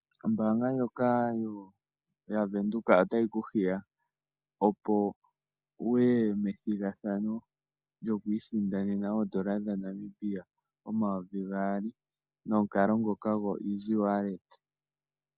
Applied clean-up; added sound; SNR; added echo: none; none; none; none.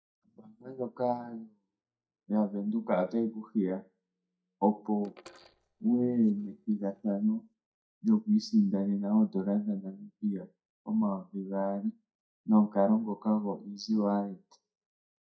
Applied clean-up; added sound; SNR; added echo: neural mask model DeepFilterNet 3.